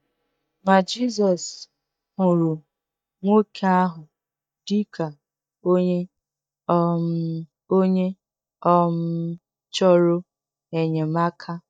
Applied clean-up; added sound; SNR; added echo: neural mask model DeepFilterNet 3.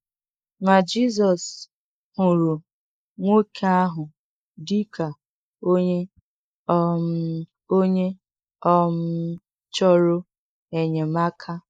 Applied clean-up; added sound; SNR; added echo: neural mask model Resemble Enhance denoiser.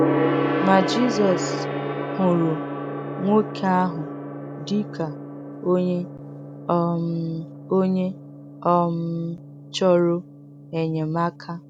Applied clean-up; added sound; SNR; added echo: none; Gong; 5 dB; none.